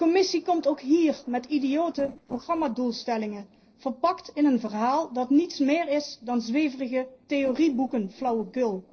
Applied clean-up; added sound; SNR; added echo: neural separator model SepFormer DNS4.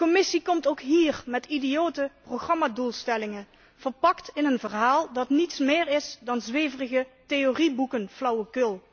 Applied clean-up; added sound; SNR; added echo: none; none; none; none.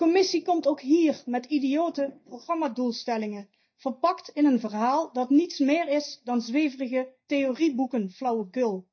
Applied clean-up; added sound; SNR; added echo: neural mask model DeepFilterNet 3.